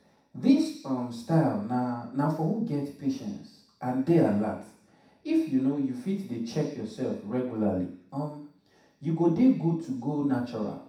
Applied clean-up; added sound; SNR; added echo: none; none; none; reverberation time 0.7 s.